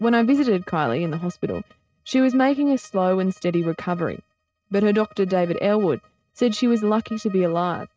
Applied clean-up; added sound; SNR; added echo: neural mask model RNNoise.